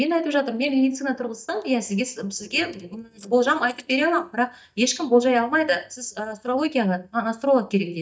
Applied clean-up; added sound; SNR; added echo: neural mask model DeepFilterNet 3.